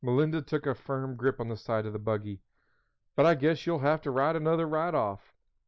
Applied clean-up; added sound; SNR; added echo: neural mask model Resemble Enhance denoiser.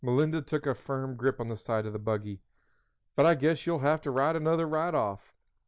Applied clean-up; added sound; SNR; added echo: none; none; none; none.